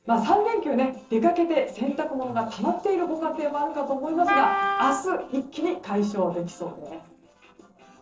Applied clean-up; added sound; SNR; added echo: neural separator model SepFormer DNS4.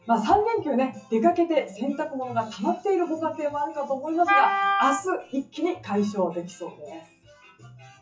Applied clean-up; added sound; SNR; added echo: classical method WPE with log-MMSE.